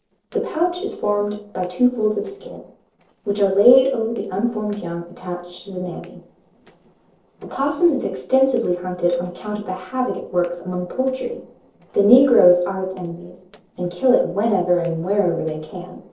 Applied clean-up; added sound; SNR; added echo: neural separator model SepFormer DNS4.